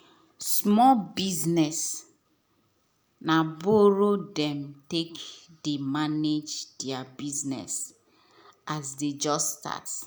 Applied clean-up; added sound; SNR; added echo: none; none; none; none.